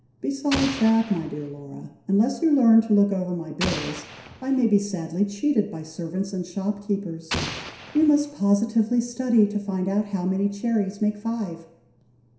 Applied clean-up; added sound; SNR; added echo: none; Explosion; 9 dB; reverberation time 0.7 s.